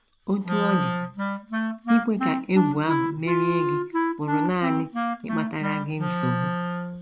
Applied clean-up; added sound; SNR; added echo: none; Wind instrument, woodwind instrument; 0 dB; none.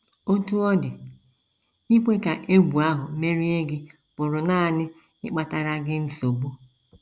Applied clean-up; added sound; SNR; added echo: none; none; none; none.